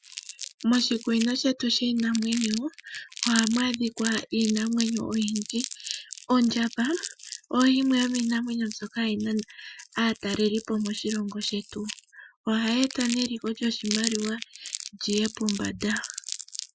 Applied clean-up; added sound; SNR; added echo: classical method Wiener filter.